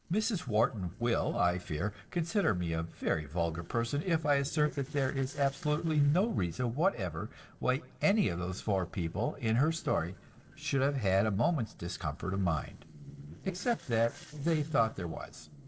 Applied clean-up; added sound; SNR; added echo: neural separator model SepFormer DNS4.